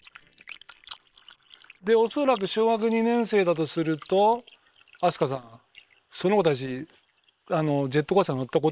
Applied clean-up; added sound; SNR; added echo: neural separator model SepFormer WHAM!.